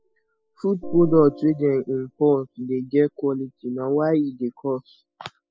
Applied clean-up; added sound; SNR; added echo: classical method spectral subtraction.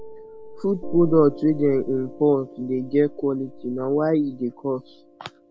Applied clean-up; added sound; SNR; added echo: none; Piano; 12 dB; none.